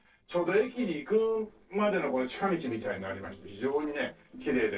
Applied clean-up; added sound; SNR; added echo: neural separator model SepFormer DNS4.